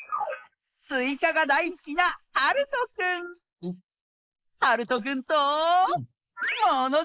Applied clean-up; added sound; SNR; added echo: neural mask model Resemble Enhance denoiser.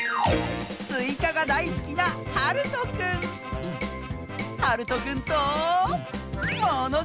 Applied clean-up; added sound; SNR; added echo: none; Liquid; 13 dB; none.